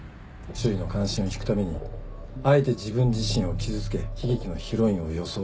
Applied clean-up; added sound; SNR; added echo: none; Aircraft; 20 dB; none.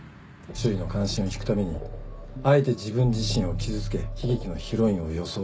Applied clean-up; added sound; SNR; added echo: none; none; none; none.